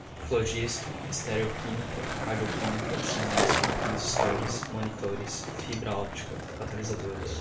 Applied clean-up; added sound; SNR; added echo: none; Skateboard; -1 dB; reverberation time 0.3 s.